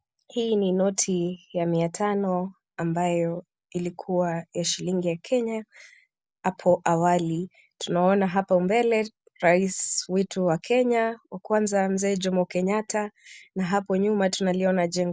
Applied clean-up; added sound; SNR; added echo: none; none; none; none.